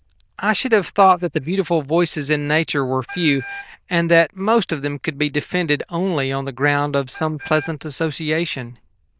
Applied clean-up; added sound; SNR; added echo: neural diffusion model UNIVERSE++.